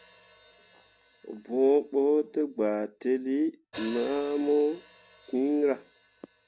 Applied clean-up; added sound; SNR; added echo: none; Hi-hat; 18 dB; none.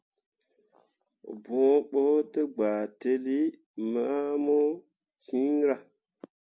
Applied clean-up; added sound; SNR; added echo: none; none; none; none.